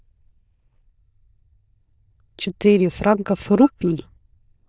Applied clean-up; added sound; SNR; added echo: neural diffusion model UNIVERSE++.